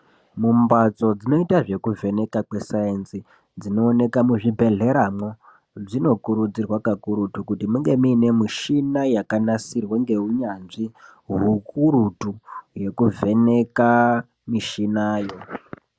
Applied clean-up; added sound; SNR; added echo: none; none; none; none.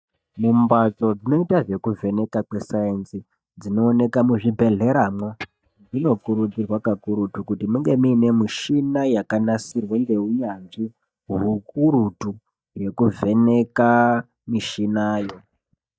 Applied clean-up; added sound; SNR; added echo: neural mask model DeepFilterNet 3.